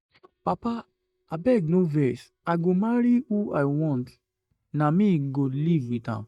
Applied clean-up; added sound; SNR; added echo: neural mask model DeepFilterNet 3.